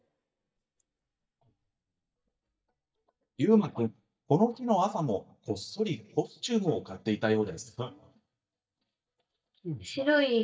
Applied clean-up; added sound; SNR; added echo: neural mask model DeepFilterNet 3.